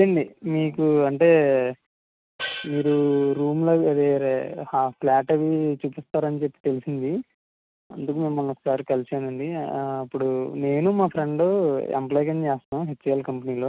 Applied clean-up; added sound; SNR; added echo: neural mask model RNNoise.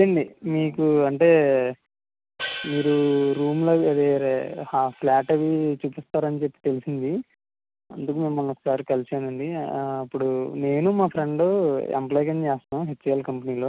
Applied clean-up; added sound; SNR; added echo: none; Hi-hat; 16 dB; none.